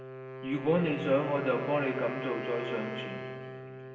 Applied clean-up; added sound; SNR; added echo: none; Wind instrument, woodwind instrument; 8 dB; reverberation time 2.3 s.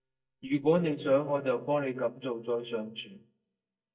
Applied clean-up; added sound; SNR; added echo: neural mask model DeepFilterNet 3.